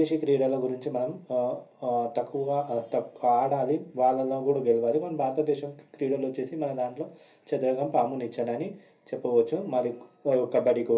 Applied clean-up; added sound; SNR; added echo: none; none; none; reverberation time 0.3 s.